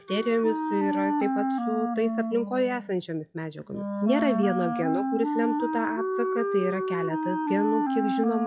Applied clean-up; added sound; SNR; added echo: classical method log-MMSE.